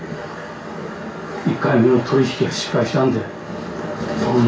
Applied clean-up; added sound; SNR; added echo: none; none; none; reverberation time 0.2 s.